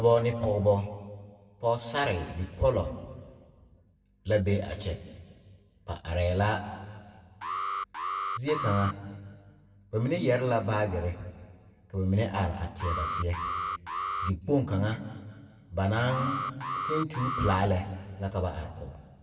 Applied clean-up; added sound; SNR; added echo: none; Alarm; 3 dB; reverberation time 1.5 s.